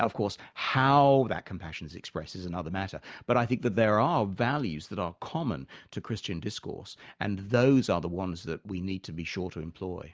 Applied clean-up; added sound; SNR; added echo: none; none; none; none.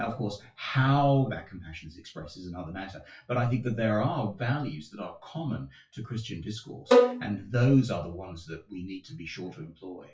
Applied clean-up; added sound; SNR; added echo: classical method WPE with log-MMSE.